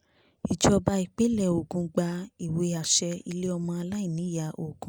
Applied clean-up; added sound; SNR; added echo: none; none; none; none.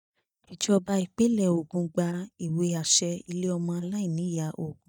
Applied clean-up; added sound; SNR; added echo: neural mask model DeepFilterNet 3.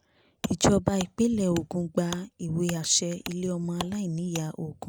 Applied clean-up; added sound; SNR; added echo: none; Wood; 16 dB; none.